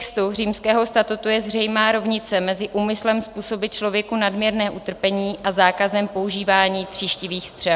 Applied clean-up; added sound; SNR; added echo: none; none; none; none.